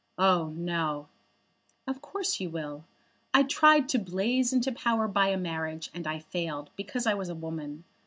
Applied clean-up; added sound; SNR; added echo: none; none; none; none.